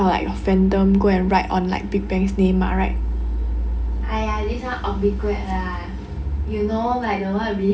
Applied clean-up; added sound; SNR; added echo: none; none; none; reverberation time 0.3 s.